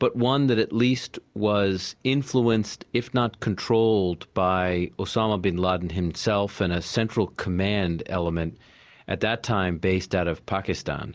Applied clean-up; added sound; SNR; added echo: none; none; none; none.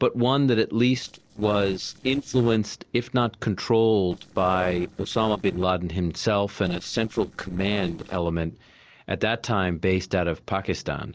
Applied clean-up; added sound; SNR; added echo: neural separator model SepFormer DNS4.